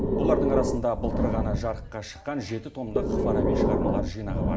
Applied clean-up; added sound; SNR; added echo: none; Breathing; -4 dB; reverberation time 0.5 s.